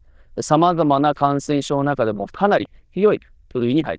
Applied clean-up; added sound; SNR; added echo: neural diffusion model UNIVERSE++.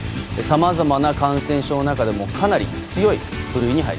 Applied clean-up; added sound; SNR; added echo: none; Motorcycle / Engine; 13 dB; none.